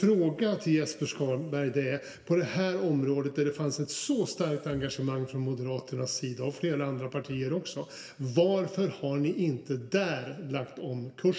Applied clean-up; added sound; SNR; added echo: none; none; none; reverberation time 1.9 s.